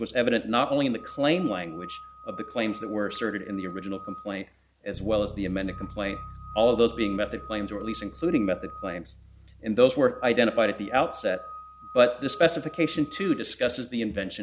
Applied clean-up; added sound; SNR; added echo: none; Bass guitar + Screech / Glass; 16 dB; none.